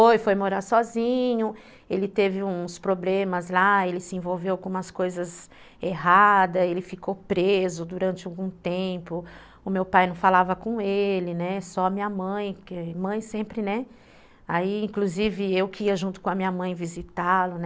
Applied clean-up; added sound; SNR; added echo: none; none; none; none.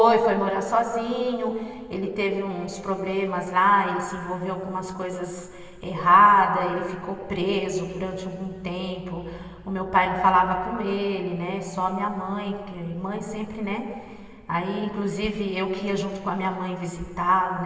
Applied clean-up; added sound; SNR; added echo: none; none; none; reverberation time 2.5 s.